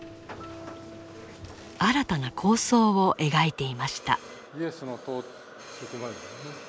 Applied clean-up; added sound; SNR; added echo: none; none; none; none.